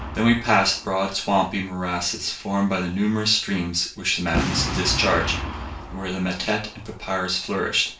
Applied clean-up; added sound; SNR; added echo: none; Boom; 9 dB; reverberation time 0.3 s.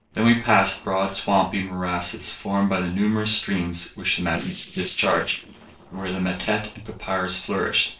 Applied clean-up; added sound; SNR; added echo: neural separator model SepFormer DNS4.